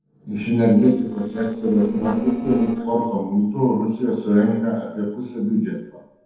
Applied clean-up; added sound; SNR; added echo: neural separator model SepFormer DNS4.